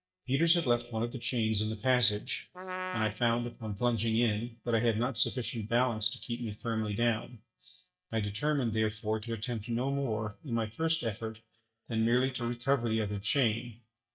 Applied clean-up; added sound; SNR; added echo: neural mask model DeepFilterNet 3.